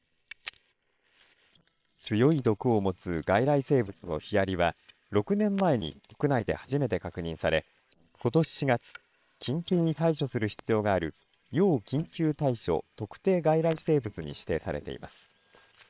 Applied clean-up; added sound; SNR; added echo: neural separator model SepFormer WHAM!.